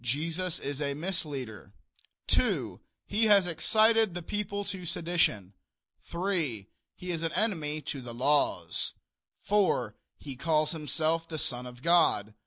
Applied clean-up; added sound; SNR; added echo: none; none; none; none.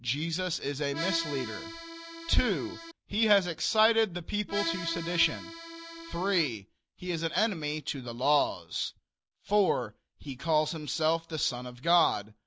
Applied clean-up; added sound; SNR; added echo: none; Accordion; 9 dB; none.